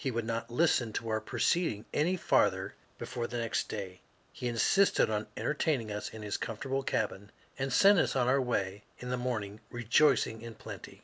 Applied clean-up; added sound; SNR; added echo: none; none; none; none.